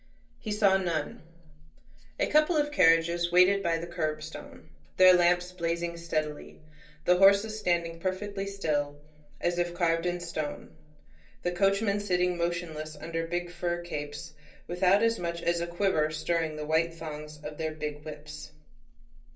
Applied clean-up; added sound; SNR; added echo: none; none; none; reverberation time 0.3 s.